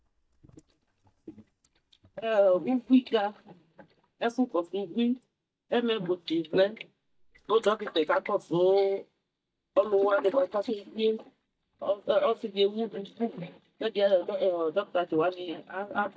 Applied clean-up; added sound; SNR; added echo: neural mask model DeepFilterNet 3.